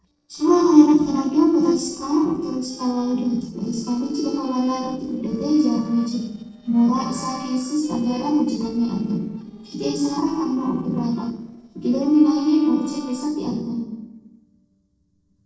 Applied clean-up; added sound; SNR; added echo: neural separator model SepFormer DNS4.